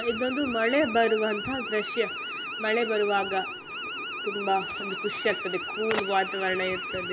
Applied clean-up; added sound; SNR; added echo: none; Alarm; 7 dB; none.